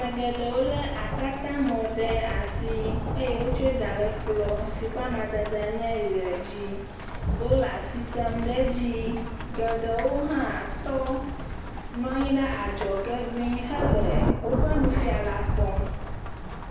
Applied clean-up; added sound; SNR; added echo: none; Rain / Thunderstorm; 1 dB; reverberation time 0.9 s.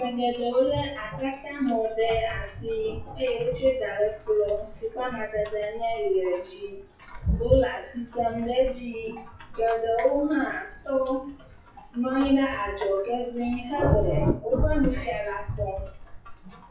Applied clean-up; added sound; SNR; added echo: classical method WPE with log-MMSE.